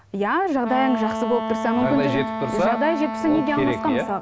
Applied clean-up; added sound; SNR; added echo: none; Wind instrument, woodwind instrument; 6 dB; none.